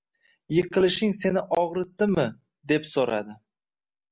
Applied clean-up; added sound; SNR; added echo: none; none; none; none.